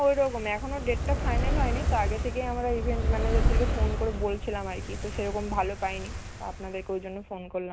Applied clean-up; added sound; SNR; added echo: none; Fire; -2 dB; none.